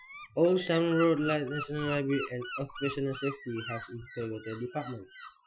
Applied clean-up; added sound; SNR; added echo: classical method Wiener filter.